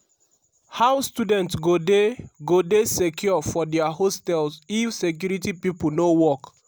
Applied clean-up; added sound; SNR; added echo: none; none; none; none.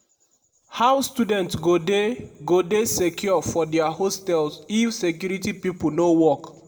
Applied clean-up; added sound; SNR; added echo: none; none; none; reverberation time 1.5 s.